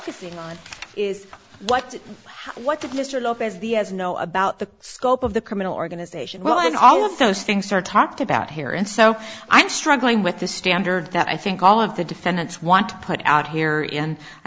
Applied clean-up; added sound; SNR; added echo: none; none; none; none.